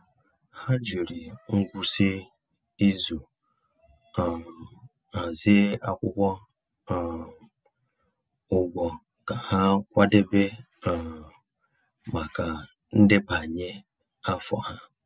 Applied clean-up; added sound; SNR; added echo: none; none; none; none.